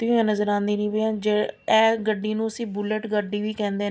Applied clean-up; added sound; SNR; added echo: none; none; none; none.